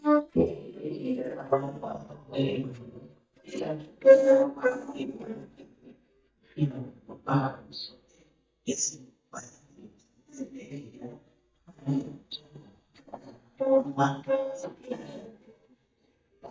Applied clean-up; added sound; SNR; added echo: neural mask model DeepFilterNet 3.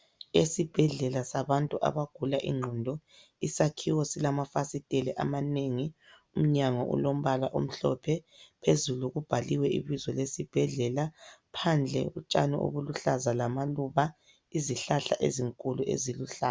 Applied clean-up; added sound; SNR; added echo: none; none; none; none.